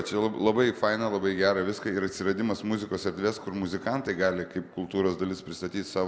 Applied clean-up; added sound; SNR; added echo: none; none; none; none.